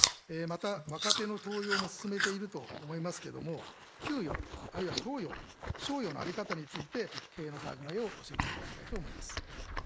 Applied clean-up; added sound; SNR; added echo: neural mask model Resemble Enhance denoiser.